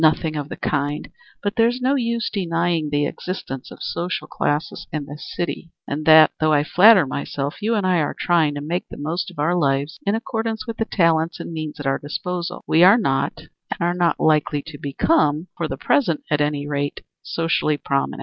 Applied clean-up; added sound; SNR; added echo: none; none; none; none.